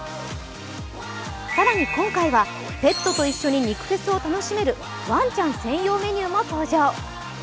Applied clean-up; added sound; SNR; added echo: none; none; none; none.